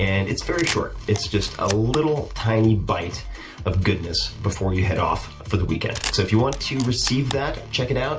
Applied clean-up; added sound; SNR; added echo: none; Camera; 11 dB; reverberation time 0.2 s.